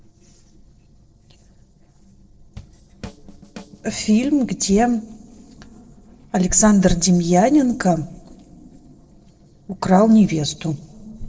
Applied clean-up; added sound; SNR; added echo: neural separator model SepFormer DNS4.